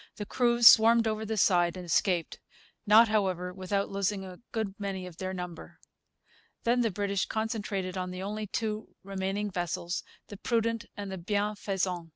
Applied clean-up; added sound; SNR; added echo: none; none; none; none.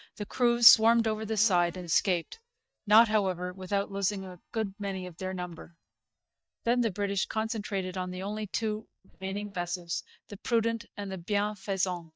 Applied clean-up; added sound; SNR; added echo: neural mask model DeepFilterNet 3.